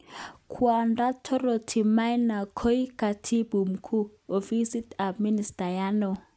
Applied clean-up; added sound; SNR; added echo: none; none; none; none.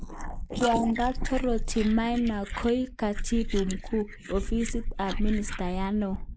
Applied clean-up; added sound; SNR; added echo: neural mask model Resemble Enhance denoiser.